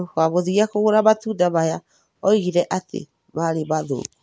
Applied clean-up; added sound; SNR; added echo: none; none; none; none.